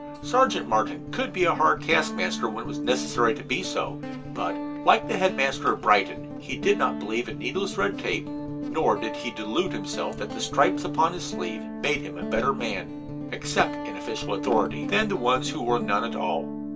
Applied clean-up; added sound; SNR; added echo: none; Guitar; 6 dB; reverberation time 0.2 s.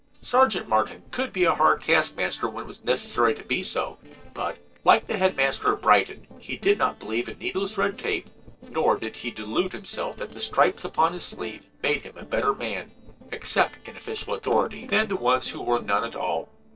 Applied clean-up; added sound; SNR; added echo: neural separator model SepFormer DNS4.